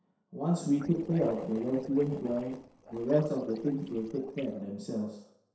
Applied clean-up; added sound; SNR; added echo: neural separator model SepFormer DNS4.